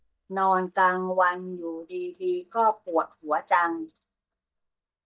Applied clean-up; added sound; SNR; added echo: neural mask model DeepFilterNet 3.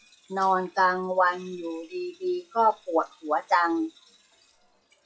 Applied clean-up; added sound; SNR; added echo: classical method WPE with log-MMSE.